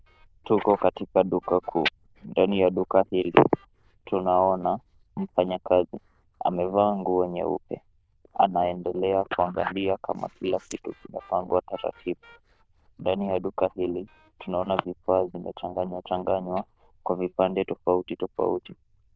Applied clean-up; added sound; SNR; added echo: neural diffusion model UNIVERSE++.